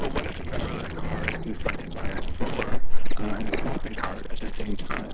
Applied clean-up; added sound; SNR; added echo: neural separator model SepFormer DNS4.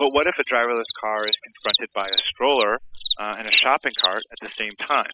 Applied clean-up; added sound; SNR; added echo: classical method spectral subtraction.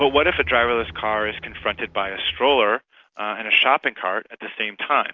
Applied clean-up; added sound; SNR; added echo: none; none; none; none.